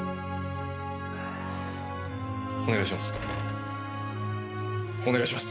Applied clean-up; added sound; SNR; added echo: none; Door; 11 dB; none.